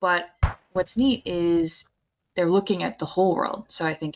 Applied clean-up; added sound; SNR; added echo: neural mask model RNNoise.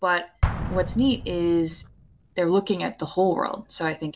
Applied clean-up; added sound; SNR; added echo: none; Explosion; 8 dB; none.